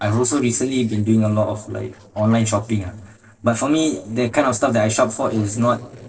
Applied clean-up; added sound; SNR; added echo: neural separator model SepFormer DNS4.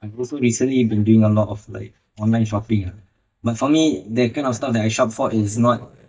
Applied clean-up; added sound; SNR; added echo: neural mask model DeepFilterNet 3.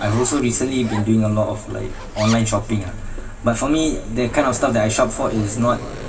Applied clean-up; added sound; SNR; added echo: none; Zipper (clothing); 16 dB; reverberation time 1.7 s.